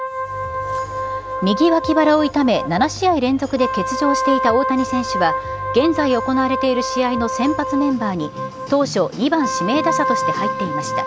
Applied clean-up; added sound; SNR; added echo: none; Wind instrument, woodwind instrument; 5 dB; none.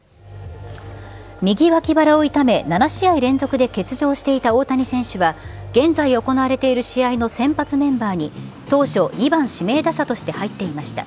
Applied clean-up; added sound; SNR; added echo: none; none; none; none.